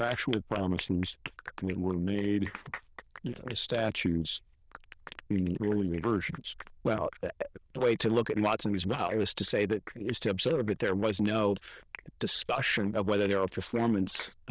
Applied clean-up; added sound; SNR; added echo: neural diffusion model UNIVERSE++.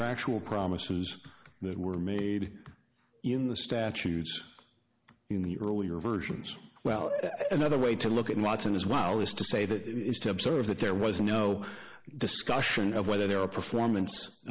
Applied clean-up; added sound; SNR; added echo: none; none; none; none.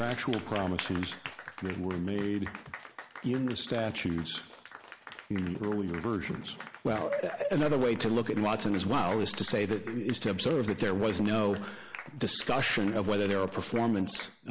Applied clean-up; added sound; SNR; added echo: none; Applause; 15 dB; none.